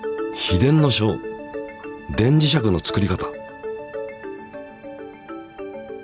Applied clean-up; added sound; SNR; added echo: none; none; none; none.